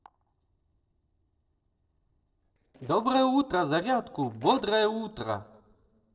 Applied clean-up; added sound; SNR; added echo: neural separator model SepFormer DNS4.